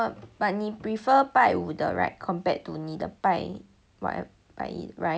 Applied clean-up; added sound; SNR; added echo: none; none; none; none.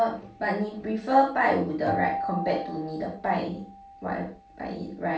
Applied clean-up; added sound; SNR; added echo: none; Acoustic guitar; 11 dB; reverberation time 0.3 s.